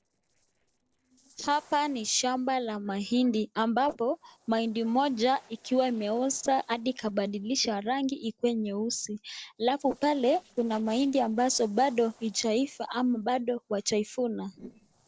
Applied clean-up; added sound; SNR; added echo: neural separator model SepFormer DNS4.